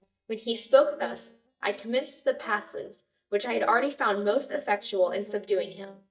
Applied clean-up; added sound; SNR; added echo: neural mask model DeepFilterNet 3.